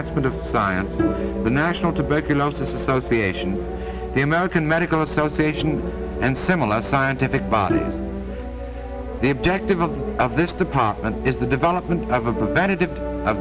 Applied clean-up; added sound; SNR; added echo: none; Bowed string instrument; 9 dB; none.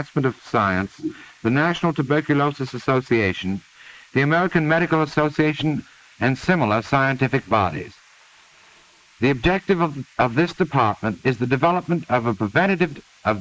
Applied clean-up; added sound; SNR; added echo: neural mask model Resemble Enhance denoiser.